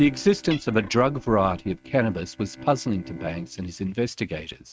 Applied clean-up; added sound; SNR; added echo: neural mask model RNNoise.